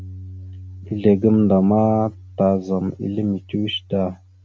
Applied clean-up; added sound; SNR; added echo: none; Bass guitar; 19 dB; none.